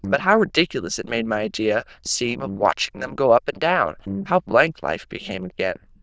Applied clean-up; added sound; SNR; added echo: neural diffusion model UNIVERSE++.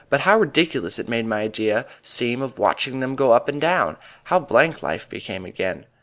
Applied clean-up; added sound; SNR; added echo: none; none; none; none.